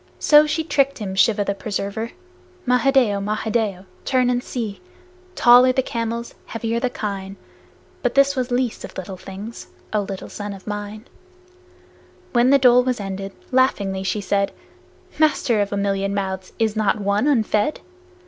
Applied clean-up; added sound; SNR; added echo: none; none; none; none.